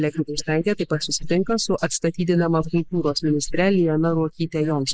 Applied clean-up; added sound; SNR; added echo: neural mask model Resemble Enhance denoiser.